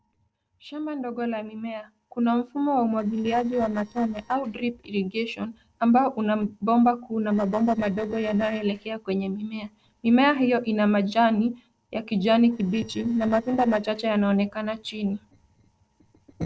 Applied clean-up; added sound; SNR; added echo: neural separator model SepFormer DNS4.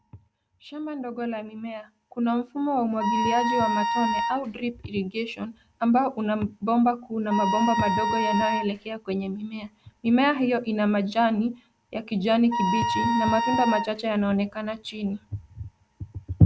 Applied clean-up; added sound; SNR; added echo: none; Wind instrument, woodwind instrument; 1 dB; none.